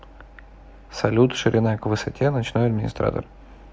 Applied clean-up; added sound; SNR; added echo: none; none; none; none.